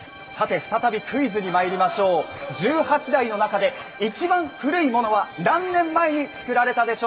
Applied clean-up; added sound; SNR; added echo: none; Bowed string instrument; 19 dB; reverberation time 1.9 s.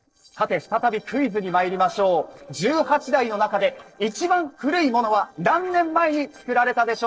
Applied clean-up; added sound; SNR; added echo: neural separator model SepFormer DNS4.